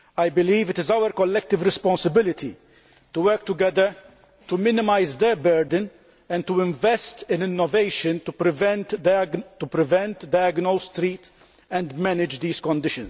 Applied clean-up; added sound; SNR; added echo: none; none; none; none.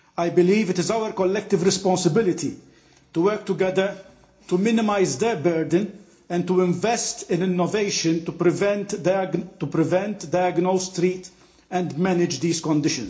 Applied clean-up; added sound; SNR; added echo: none; none; none; reverberation time 0.4 s.